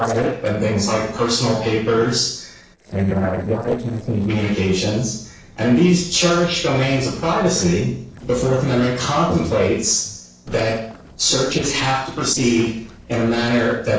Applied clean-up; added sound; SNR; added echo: neural separator model SepFormer DNS4.